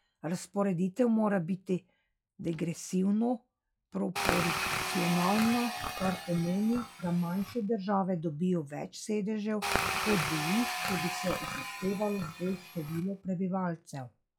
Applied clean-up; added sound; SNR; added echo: classical method log-MMSE.